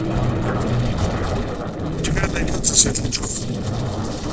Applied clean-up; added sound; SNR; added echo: neural separator model SepFormer DNS4.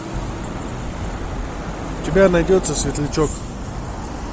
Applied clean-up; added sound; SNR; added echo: none; none; none; none.